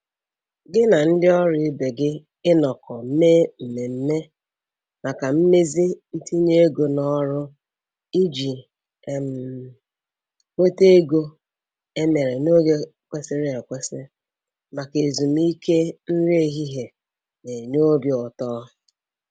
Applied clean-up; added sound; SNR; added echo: none; none; none; none.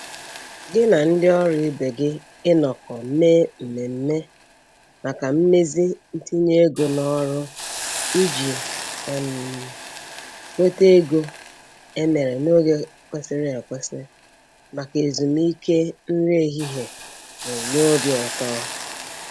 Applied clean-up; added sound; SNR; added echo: none; Hiss; 13 dB; none.